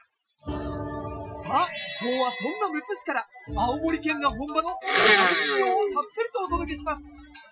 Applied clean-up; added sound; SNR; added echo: classical method Wiener filter.